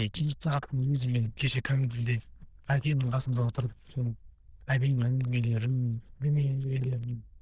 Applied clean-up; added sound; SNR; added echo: neural diffusion model UNIVERSE++.